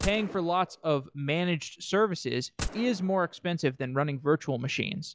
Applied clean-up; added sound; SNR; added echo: classical method log-MMSE.